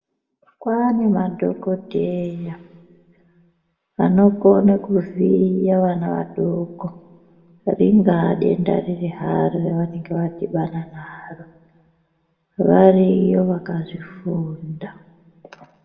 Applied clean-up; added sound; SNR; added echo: none; none; none; reverberation time 1.2 s.